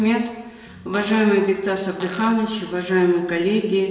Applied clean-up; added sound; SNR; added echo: none; Fart; 16 dB; reverberation time 1.0 s.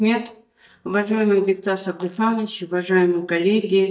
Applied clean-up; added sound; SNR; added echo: neural mask model DeepFilterNet 3.